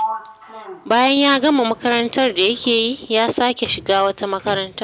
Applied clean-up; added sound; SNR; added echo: none; Sliding door; 15 dB; none.